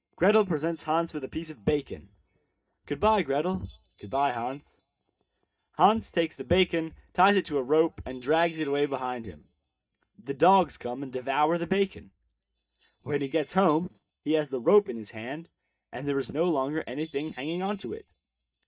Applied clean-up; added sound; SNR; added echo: neural mask model DeepFilterNet 3.